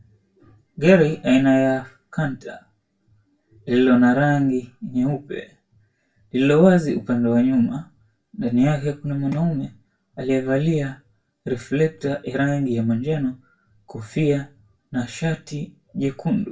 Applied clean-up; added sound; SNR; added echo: none; none; none; reverberation time 0.2 s.